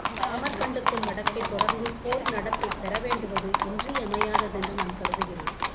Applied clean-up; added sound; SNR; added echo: none; Livestock, farm animals, working animals; -4 dB; none.